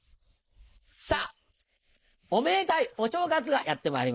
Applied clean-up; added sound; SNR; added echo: neural mask model Resemble Enhance denoiser.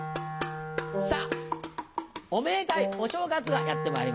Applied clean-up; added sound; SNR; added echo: none; Wind instrument, woodwind instrument + Wind instrument, woodwind instrument; 3 dB; none.